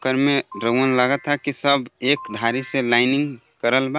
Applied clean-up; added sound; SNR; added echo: none; Ringtone / Chime; 20 dB; none.